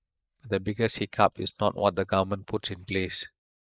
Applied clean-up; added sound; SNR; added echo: neural mask model Resemble Enhance denoiser.